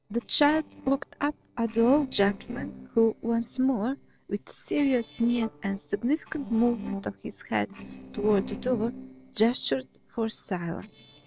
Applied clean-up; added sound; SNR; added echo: neural separator model SepFormer DNS4.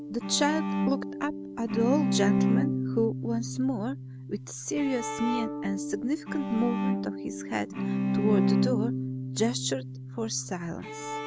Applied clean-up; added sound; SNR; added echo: none; Bowed string instrument; -1 dB; none.